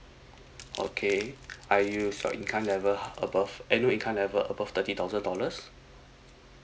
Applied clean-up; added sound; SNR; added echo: none; Crumpling, crinkling; 19 dB; none.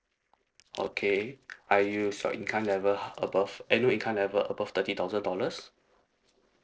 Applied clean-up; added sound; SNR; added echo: neural separator model SepFormer DNS4.